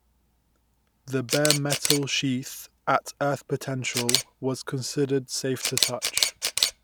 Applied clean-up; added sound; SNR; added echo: none; Camera; 2 dB; none.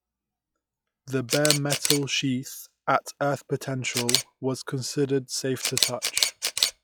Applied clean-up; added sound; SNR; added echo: classical method log-MMSE.